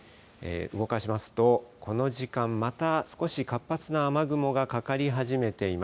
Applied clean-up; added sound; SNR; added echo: none; none; none; none.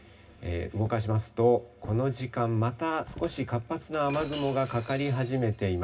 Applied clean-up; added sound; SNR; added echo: none; Shatter; 19 dB; reverberation time 0.4 s.